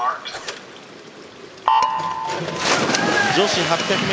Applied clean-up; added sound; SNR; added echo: none; Dishes, pots, and pans + Sneeze / Cough; 19 dB; none.